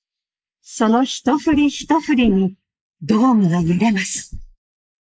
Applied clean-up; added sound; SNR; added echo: neural mask model Resemble Enhance denoiser.